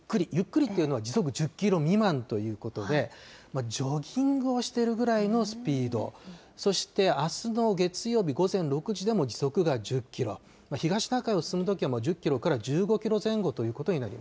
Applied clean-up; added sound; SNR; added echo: none; none; none; none.